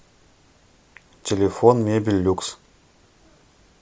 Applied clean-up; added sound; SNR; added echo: none; none; none; none.